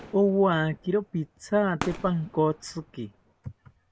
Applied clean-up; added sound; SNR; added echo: none; Fireworks; 17 dB; none.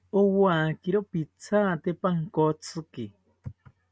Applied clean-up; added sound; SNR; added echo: none; none; none; none.